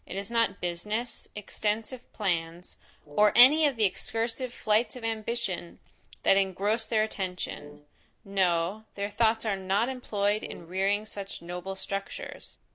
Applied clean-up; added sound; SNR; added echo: none; Brass instrument; 19 dB; none.